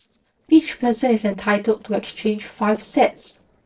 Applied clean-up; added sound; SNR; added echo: neural separator model SepFormer DNS4.